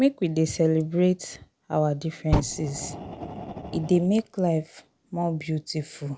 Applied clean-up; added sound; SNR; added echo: none; Fire; 7 dB; none.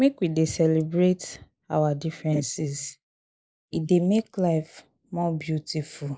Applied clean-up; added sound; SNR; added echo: neural mask model Resemble Enhance denoiser.